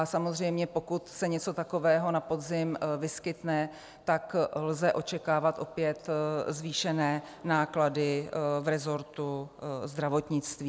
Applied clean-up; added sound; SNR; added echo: none; none; none; none.